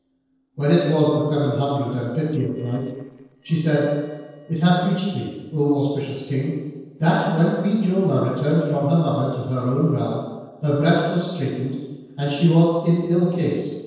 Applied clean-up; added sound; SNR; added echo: neural separator model SepFormer DNS4.